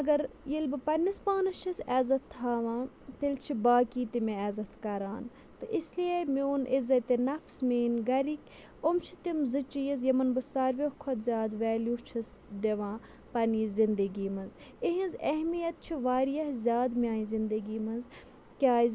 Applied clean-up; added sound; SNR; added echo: none; none; none; none.